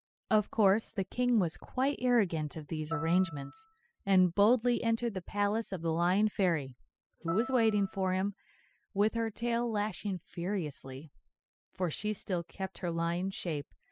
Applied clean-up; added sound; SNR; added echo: classical method spectral subtraction.